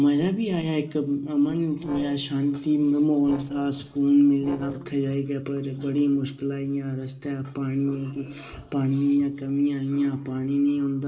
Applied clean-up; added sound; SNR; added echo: neural separator model SepFormer DNS4.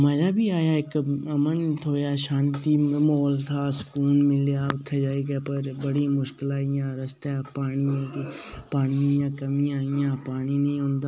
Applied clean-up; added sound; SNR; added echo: none; none; none; none.